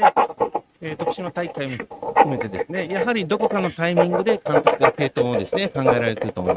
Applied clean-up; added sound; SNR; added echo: neural mask model RNNoise.